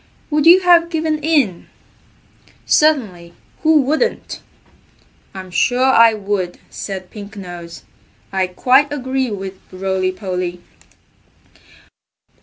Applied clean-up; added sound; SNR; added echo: none; none; none; none.